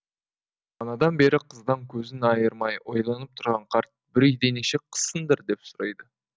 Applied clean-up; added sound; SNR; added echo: none; none; none; none.